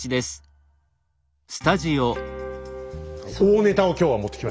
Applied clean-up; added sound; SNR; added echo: none; none; none; none.